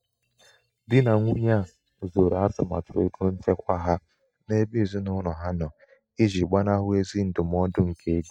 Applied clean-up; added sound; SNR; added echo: neural mask model DeepFilterNet 3.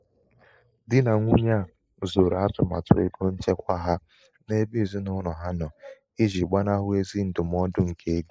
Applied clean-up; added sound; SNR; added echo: neural mask model Resemble Enhance denoiser.